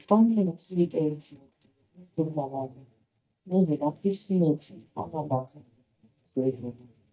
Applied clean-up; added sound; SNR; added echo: neural mask model DeepFilterNet 3.